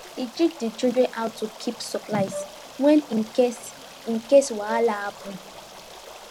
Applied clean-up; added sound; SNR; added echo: none; Brass instrument + Stream; 16 dB; none.